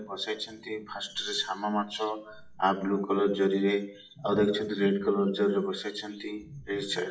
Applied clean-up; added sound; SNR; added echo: classical method WPE with log-MMSE.